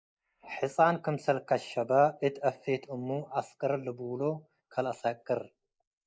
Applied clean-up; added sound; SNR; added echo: neural mask model Resemble Enhance denoiser.